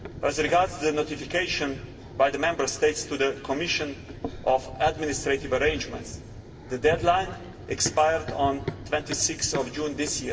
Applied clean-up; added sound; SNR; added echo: none; Run; 12 dB; reverberation time 1.1 s.